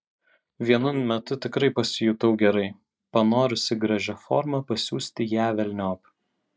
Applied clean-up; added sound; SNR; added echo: neural mask model DeepFilterNet 3.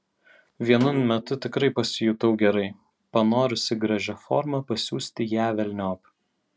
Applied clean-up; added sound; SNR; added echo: none; Snare drum; 18 dB; none.